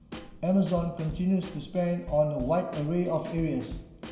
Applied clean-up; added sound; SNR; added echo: none; Snare drum / Drum kit; 14 dB; reverberation time 2.9 s.